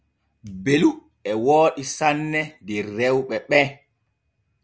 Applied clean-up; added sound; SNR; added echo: none; none; none; none.